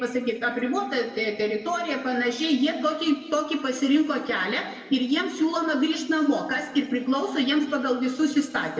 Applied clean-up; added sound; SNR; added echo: none; none; none; reverberation time 1.7 s.